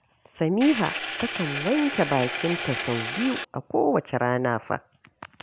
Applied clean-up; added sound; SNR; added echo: none; Engine; 4 dB; none.